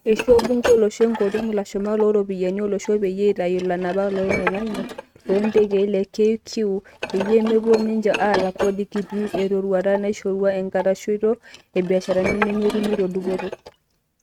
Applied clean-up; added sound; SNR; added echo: neural mask model RNNoise.